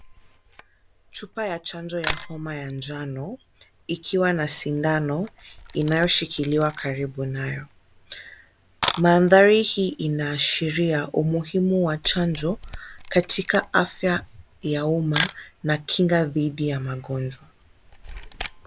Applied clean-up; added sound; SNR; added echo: none; Camera; 11 dB; none.